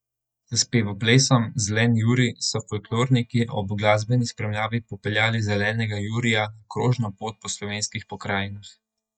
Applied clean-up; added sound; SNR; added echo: neural mask model DeepFilterNet 3.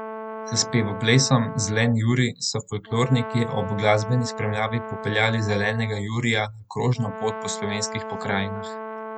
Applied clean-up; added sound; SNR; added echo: none; Brass instrument; 11 dB; none.